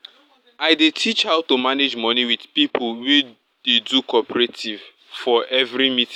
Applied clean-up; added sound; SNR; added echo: none; none; none; none.